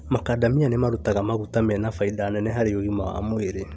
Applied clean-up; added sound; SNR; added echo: none; none; none; none.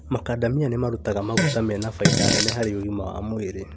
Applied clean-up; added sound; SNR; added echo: none; Fart; -2 dB; none.